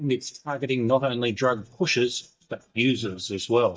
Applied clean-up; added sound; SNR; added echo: neural mask model DeepFilterNet 3.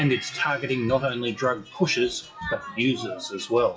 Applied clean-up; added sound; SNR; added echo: classical method WPE with log-MMSE.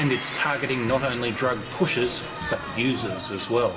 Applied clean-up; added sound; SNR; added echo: none; Gong; 14 dB; reverberation time 1.5 s.